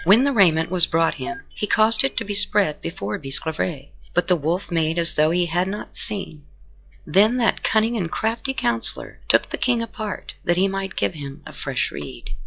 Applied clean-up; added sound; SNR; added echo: classical method log-MMSE.